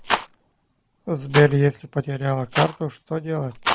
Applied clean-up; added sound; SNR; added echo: none; Rattle; 7 dB; none.